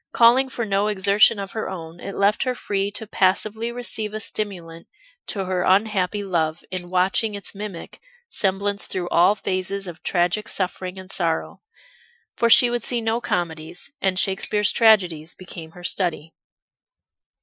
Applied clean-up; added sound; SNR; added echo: classical method Wiener filter.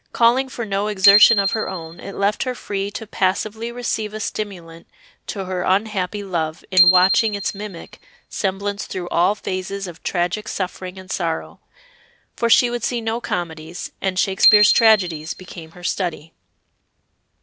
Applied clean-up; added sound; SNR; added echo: none; Bicycle bell; 1 dB; none.